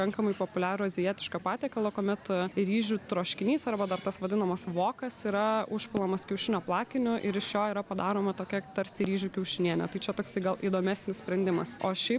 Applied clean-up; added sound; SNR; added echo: none; Fireworks; 19 dB; none.